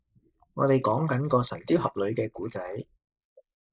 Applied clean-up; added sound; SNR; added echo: neural mask model Resemble Enhance denoiser.